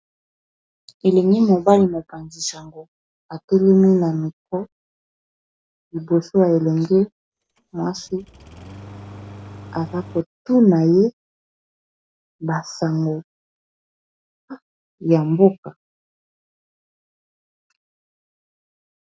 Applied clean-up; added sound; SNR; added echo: none; Engine starting; 17 dB; none.